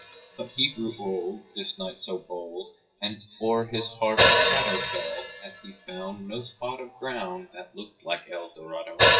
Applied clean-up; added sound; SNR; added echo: classical method WPE with log-MMSE.